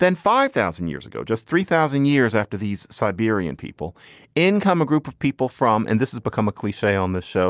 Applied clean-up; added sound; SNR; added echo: none; none; none; none.